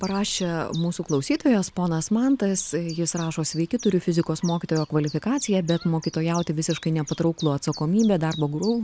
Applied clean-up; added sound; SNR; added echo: none; Chirp, tweet; 19 dB; none.